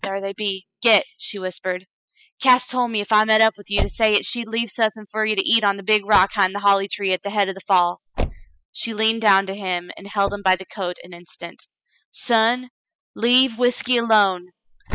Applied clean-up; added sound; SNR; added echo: classical method spectral subtraction.